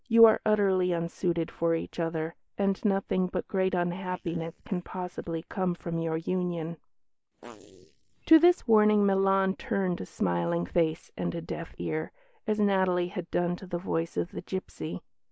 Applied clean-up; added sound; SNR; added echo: neural mask model Resemble Enhance denoiser.